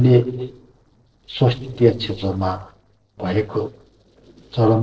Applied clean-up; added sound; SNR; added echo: neural separator model SepFormer DNS4.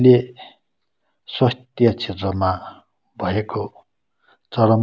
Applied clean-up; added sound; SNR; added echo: none; none; none; none.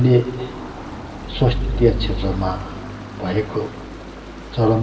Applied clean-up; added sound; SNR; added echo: none; Stream; 6 dB; reverberation time 2.7 s.